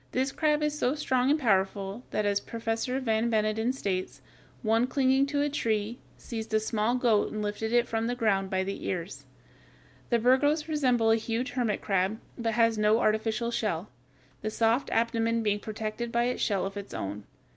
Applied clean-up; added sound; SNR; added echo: none; none; none; none.